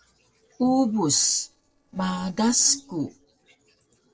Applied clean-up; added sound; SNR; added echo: neural separator model SepFormer DNS4.